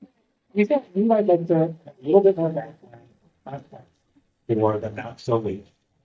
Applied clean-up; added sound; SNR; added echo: neural mask model DeepFilterNet 3.